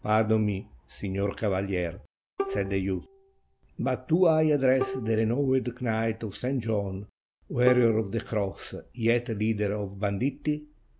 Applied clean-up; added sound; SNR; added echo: none; Bowed string instrument; 12 dB; none.